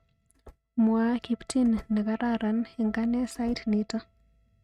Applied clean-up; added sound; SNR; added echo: neural mask model RNNoise.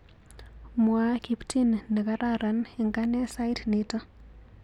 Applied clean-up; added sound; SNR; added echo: none; none; none; none.